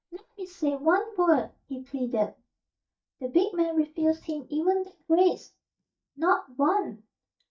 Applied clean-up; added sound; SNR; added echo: neural mask model DeepFilterNet 3.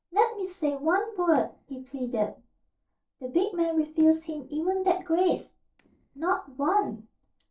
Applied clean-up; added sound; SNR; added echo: neural separator model SepFormer DNS4.